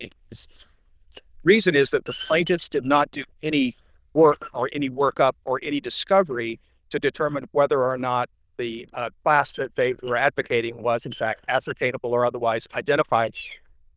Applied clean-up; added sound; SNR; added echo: neural diffusion model UNIVERSE++.